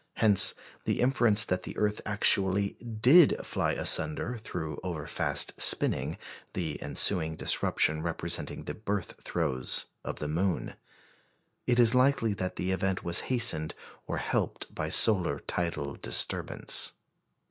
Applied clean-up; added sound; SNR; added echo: none; none; none; none.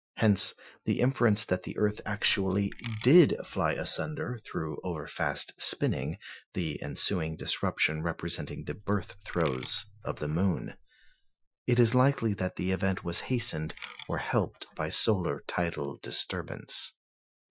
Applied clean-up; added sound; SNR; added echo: classical method Wiener filter.